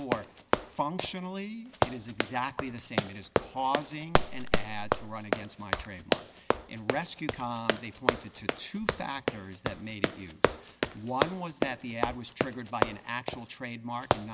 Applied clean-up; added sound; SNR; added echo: none; Run; -5 dB; none.